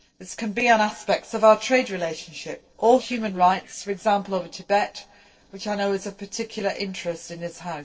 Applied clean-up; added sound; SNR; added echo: neural separator model SepFormer DNS4.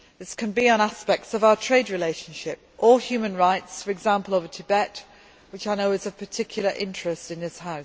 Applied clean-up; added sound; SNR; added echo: none; none; none; none.